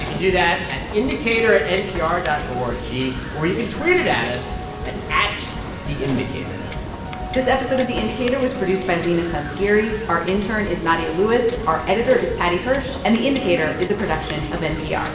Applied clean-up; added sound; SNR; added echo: none; Wind / Boat, Water vehicle; 11 dB; reverberation time 1.1 s.